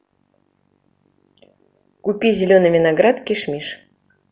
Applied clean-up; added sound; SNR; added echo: none; none; none; none.